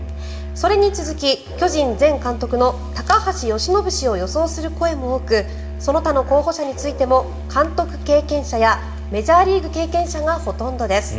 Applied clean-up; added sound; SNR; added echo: none; Musical instrument; 9 dB; reverberation time 1.1 s.